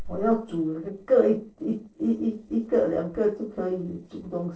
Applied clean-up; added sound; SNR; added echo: neural separator model SepFormer DNS4.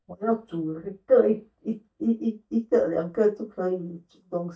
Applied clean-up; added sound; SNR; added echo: neural mask model DeepFilterNet 3.